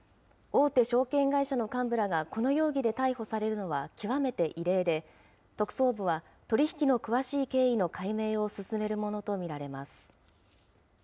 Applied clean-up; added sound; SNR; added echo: none; none; none; none.